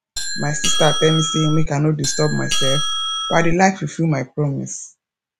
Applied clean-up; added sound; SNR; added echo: none; Doorbell; 0 dB; none.